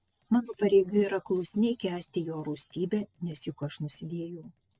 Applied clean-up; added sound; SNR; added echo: neural separator model SepFormer DNS4.